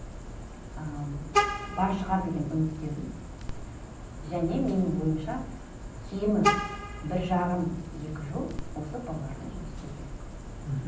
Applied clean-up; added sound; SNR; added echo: none; Vehicle horn, car horn, honking; 3 dB; reverberation time 0.6 s.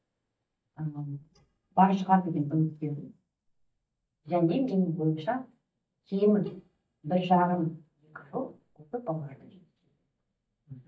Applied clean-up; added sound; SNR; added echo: neural mask model DeepFilterNet 3.